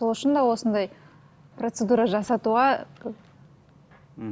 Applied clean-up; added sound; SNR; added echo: none; none; none; none.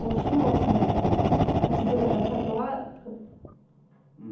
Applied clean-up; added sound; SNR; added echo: none; Fire; -4 dB; reverberation time 0.8 s.